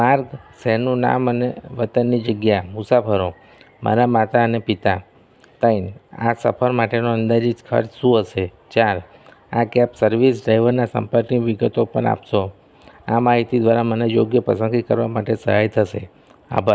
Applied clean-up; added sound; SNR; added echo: none; none; none; none.